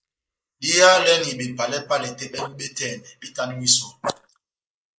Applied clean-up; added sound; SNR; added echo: neural mask model Resemble Enhance denoiser.